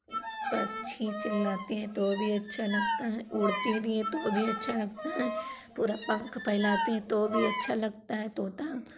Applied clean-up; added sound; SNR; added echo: none; Bowed string instrument; 4 dB; none.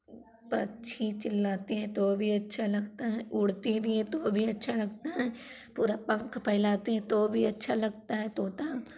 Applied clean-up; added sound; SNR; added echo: none; none; none; none.